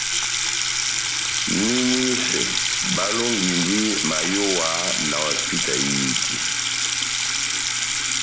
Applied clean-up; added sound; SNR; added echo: none; Sink (filling or washing) / Water tap, faucet; -4 dB; none.